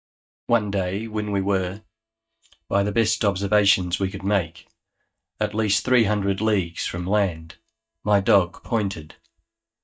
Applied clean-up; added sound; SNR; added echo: neural mask model DeepFilterNet 3.